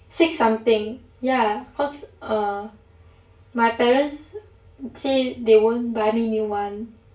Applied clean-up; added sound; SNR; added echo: none; none; none; reverberation time 0.3 s.